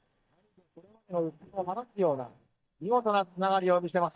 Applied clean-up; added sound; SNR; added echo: neural mask model DeepFilterNet 3.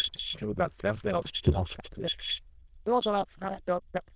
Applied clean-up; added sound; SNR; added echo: neural diffusion model UNIVERSE++.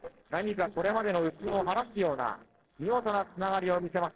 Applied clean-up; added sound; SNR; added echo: neural separator model SepFormer DNS4.